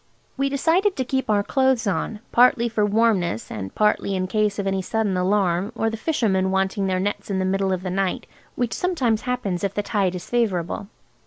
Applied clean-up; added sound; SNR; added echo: none; none; none; none.